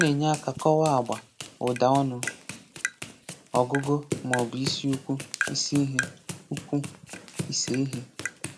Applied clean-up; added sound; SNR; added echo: none; Run + Tap; 7 dB; none.